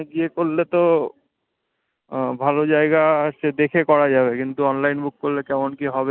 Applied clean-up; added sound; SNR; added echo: none; none; none; none.